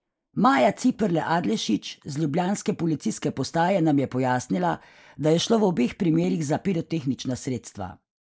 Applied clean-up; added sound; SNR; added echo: neural mask model Resemble Enhance denoiser.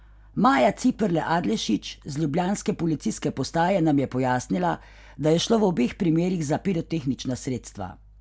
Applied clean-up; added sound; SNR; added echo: none; none; none; none.